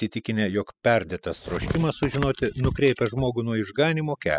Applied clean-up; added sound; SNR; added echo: classical method spectral subtraction.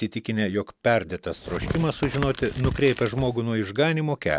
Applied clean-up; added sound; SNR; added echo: none; Tearing; 8 dB; none.